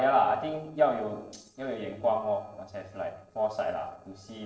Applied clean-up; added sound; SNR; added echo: neural separator model SepFormer DNS4.